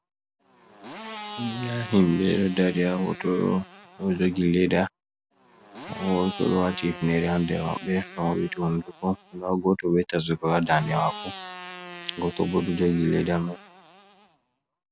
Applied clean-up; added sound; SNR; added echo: none; Motorcycle; 16 dB; none.